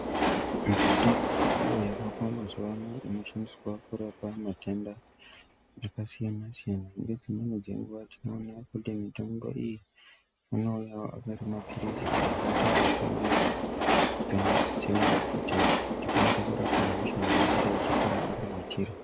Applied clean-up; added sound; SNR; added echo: none; Train; -4 dB; none.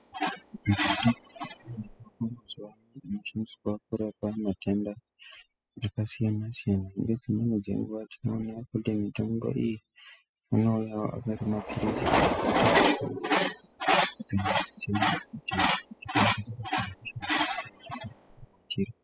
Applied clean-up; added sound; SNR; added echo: classical method spectral subtraction.